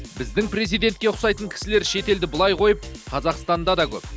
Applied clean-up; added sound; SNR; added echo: none; none; none; none.